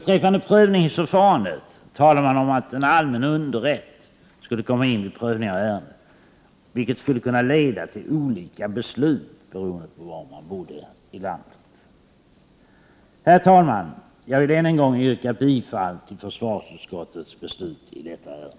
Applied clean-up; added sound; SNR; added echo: none; none; none; none.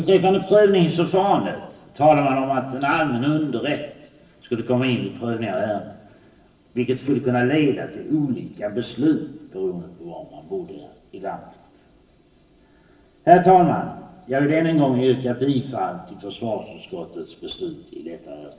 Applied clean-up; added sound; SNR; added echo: none; none; none; reverberation time 1.0 s.